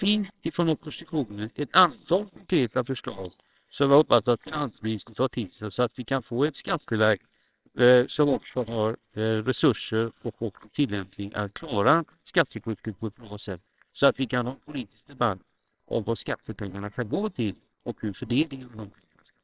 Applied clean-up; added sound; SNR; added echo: neural separator model SepFormer WHAMR!.